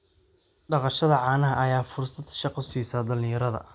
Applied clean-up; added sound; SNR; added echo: none; none; none; none.